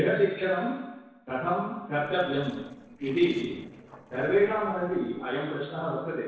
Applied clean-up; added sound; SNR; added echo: neural separator model SepFormer DNS4.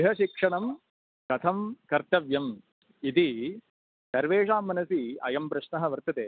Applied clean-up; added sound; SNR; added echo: none; none; none; none.